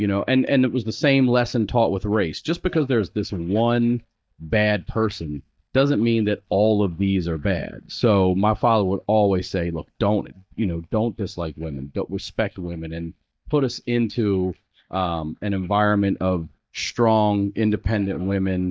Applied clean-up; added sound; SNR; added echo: neural mask model DeepFilterNet 3.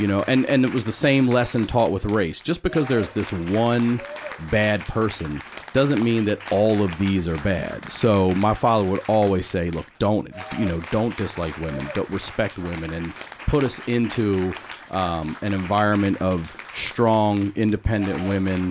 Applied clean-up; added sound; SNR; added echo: none; Applause / Cheering; 16 dB; none.